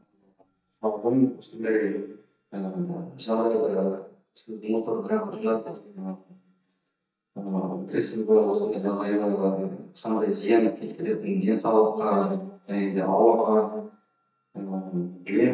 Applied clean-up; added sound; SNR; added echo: neural mask model DeepFilterNet 3.